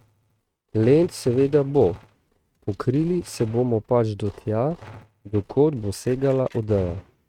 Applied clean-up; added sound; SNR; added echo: neural mask model RNNoise.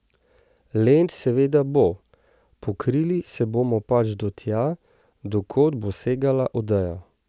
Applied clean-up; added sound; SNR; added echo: none; none; none; none.